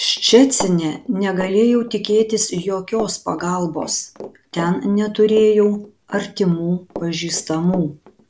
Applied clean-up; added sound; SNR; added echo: none; Run; 17 dB; none.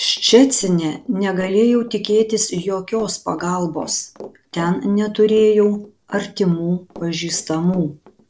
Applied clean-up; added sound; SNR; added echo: neural separator model SepFormer DNS4.